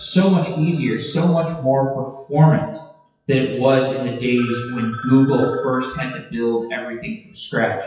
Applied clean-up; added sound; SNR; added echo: classical method WPE with log-MMSE.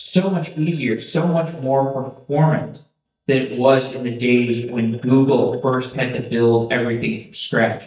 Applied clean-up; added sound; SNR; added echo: neural mask model DeepFilterNet 3.